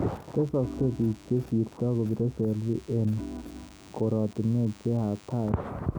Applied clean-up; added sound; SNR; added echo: none; Organ; 16 dB; none.